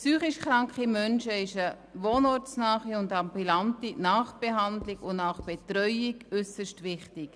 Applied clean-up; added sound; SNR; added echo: none; Writing; 18 dB; none.